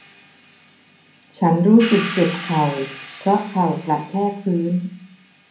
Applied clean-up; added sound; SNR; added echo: none; Hi-hat; 14 dB; reverberation time 0.5 s.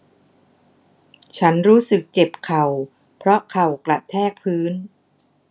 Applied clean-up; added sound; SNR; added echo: none; none; none; none.